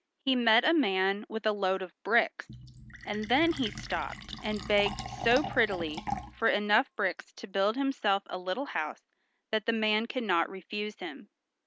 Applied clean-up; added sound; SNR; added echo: none; Fill (with liquid); 14 dB; none.